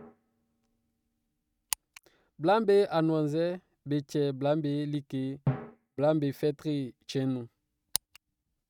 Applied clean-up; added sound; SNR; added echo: neural mask model RNNoise.